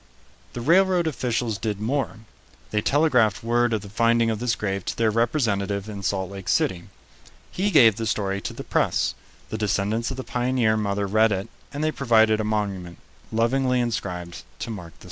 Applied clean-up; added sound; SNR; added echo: none; none; none; none.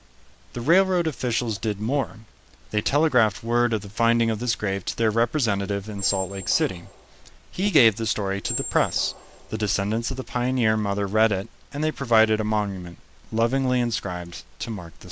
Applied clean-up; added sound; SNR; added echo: none; Squeak; 13 dB; none.